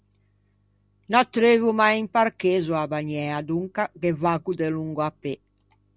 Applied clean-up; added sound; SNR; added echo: none; none; none; none.